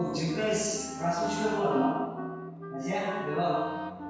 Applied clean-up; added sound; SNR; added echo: none; Wind instrument, woodwind instrument; 9 dB; reverberation time 1.2 s.